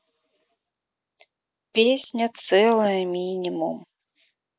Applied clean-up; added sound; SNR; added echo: none; none; none; none.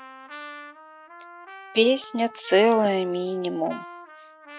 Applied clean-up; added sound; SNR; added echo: none; Trumpet; 17 dB; none.